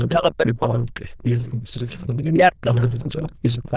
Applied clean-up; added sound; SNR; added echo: neural diffusion model UNIVERSE++.